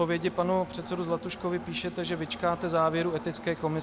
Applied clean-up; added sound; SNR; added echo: none; Engine; 13 dB; none.